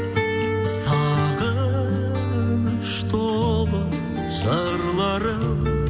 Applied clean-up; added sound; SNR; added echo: none; none; none; none.